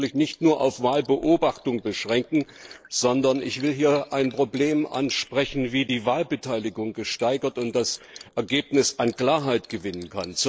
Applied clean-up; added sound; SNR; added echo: neural mask model Resemble Enhance denoiser.